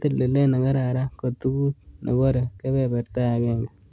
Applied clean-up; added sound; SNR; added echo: none; none; none; none.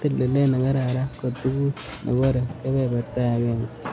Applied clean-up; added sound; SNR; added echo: none; Burping, eructation; 15 dB; none.